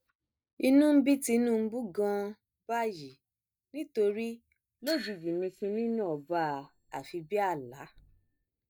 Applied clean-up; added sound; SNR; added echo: neural mask model DeepFilterNet 3.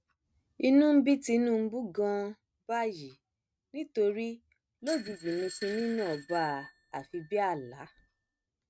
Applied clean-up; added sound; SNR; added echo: neural mask model RNNoise.